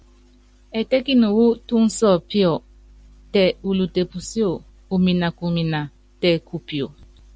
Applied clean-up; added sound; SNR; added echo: none; none; none; none.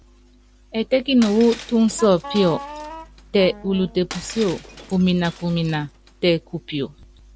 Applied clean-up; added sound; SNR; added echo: none; Wind instrument, woodwind instrument + Shatter; 16 dB; none.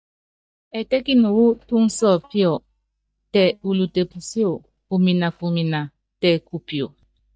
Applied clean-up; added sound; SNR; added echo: neural mask model DeepFilterNet 3.